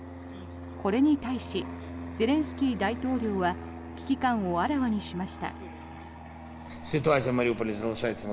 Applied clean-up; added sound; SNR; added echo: none; Fixed-wing aircraft, airplane; 11 dB; none.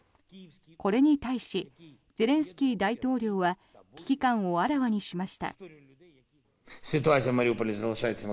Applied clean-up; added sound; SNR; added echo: none; none; none; none.